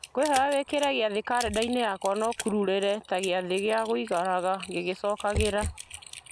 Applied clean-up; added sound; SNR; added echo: none; Typing; 12 dB; none.